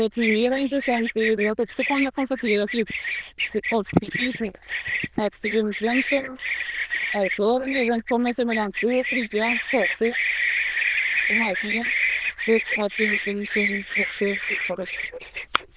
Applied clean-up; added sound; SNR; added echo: neural diffusion model UNIVERSE++.